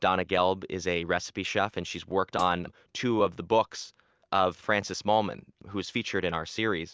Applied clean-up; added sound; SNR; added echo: none; Hi-hat; 18 dB; none.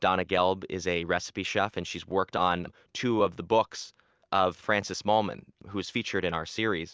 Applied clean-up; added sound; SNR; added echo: none; none; none; none.